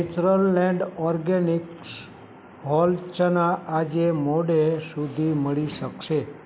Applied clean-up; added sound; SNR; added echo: none; none; none; none.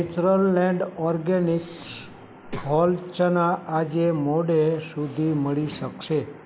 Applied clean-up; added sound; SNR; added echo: none; Breathing; 16 dB; none.